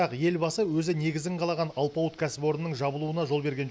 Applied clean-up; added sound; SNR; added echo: none; none; none; none.